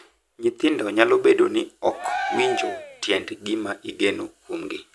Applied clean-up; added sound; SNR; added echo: none; Cheering; 6 dB; none.